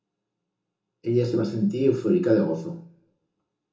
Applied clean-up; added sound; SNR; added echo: none; none; none; reverberation time 0.7 s.